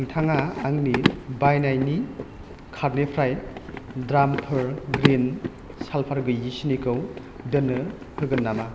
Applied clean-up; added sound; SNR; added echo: none; Run; 7 dB; none.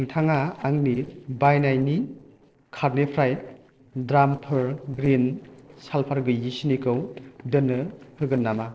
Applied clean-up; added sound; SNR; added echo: neural separator model SepFormer DNS4.